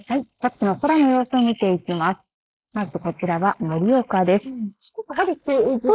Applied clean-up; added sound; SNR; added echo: neural mask model Resemble Enhance denoiser.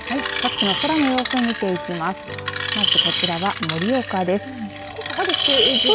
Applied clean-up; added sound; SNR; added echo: none; Screech; 0 dB; none.